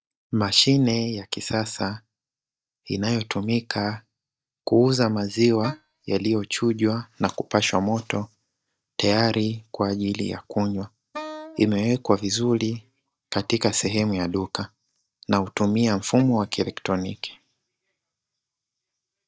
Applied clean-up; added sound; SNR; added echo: neural mask model DeepFilterNet 3.